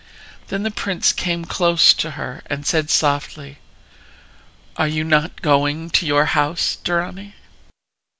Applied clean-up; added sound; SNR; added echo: none; none; none; none.